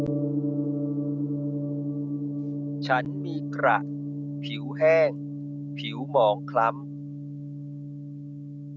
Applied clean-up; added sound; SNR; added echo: none; Gong; 2 dB; none.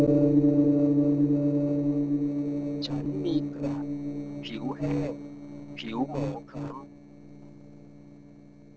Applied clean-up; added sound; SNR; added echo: neural separator model SepFormer DNS4.